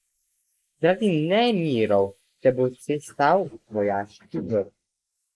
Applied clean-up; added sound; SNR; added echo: neural mask model Resemble Enhance denoiser.